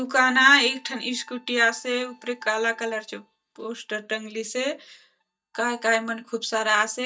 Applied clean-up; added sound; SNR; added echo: neural mask model DeepFilterNet 3.